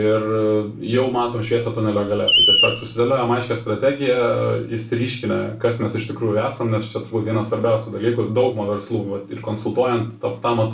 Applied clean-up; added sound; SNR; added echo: none; Screech; 2 dB; reverberation time 0.3 s.